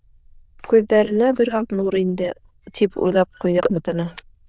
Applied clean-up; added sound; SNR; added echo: neural diffusion model UNIVERSE++.